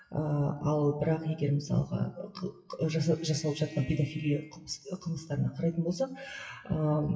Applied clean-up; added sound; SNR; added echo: classical method WPE with log-MMSE.